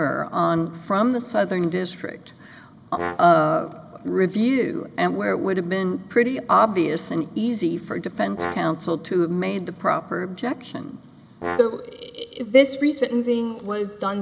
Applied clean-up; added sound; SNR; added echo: none; Brass instrument; 12 dB; none.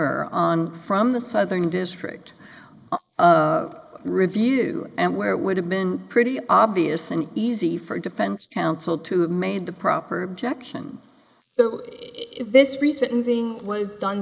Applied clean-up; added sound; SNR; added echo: neural mask model Resemble Enhance denoiser.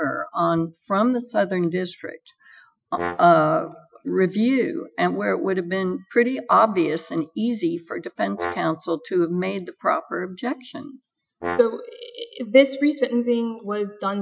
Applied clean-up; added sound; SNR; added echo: classical method Wiener filter.